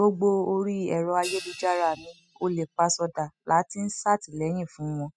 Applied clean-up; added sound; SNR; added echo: classical method spectral subtraction.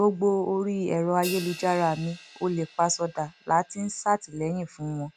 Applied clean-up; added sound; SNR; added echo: none; Crash cymbal; 19 dB; none.